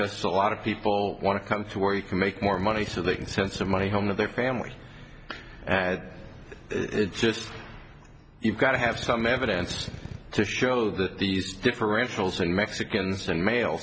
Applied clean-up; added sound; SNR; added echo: none; Drill; 12 dB; none.